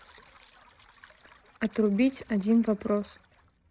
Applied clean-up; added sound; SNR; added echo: neural mask model RNNoise.